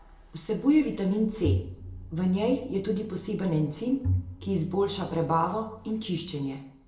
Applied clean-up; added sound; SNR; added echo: none; Bowed string instrument; 7 dB; reverberation time 0.6 s.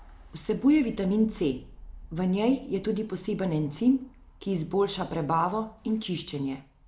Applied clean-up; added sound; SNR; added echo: none; none; none; none.